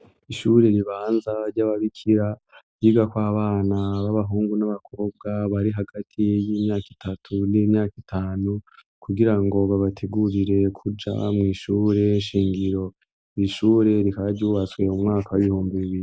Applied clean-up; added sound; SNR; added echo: none; none; none; none.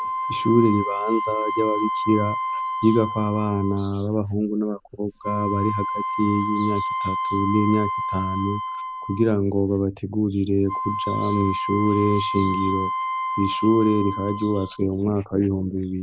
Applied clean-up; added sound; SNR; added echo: none; Wind instrument, woodwind instrument; 5 dB; none.